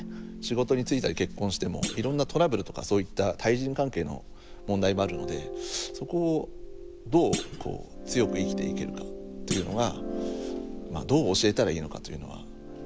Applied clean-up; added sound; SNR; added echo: none; Thump, thud; 11 dB; none.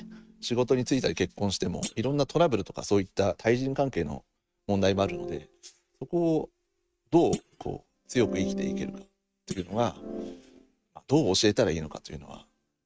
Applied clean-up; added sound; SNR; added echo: neural mask model RNNoise.